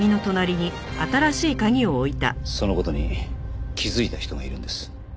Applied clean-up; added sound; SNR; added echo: none; none; none; none.